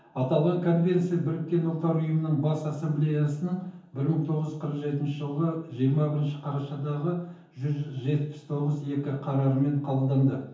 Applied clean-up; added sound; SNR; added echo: none; none; none; reverberation time 0.7 s.